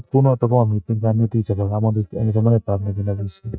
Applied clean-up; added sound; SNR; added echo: neural mask model DeepFilterNet 3.